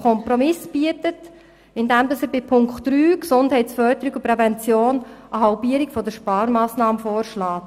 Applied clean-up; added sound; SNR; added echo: none; none; none; none.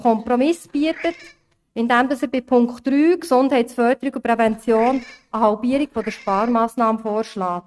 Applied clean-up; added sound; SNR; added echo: neural mask model RNNoise.